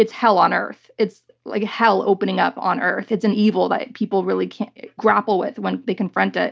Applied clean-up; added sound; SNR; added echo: none; none; none; none.